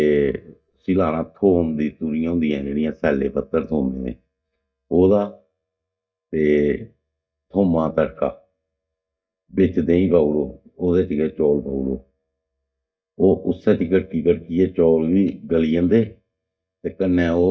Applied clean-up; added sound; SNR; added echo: neural mask model DeepFilterNet 3.